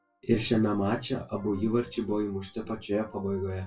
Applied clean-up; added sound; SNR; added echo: classical method WPE with log-MMSE.